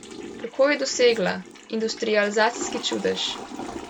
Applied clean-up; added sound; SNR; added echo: none; Toilet flush / Water; 13 dB; none.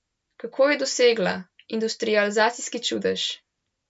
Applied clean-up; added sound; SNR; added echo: none; none; none; none.